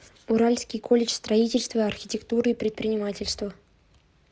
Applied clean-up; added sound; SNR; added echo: none; none; none; none.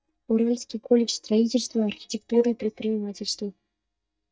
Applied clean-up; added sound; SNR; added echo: neural mask model DeepFilterNet 3.